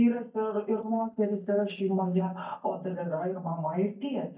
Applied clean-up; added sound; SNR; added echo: neural mask model DeepFilterNet 3.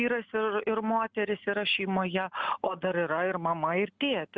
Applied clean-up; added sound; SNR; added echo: none; none; none; none.